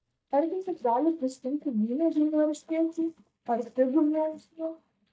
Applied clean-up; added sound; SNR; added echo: neural mask model DeepFilterNet 3.